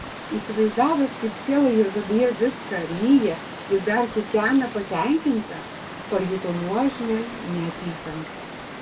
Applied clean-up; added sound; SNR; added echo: none; Water; 12 dB; reverberation time 0.2 s.